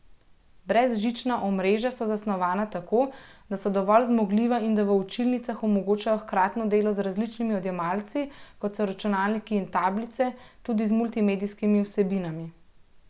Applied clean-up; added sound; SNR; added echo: none; none; none; none.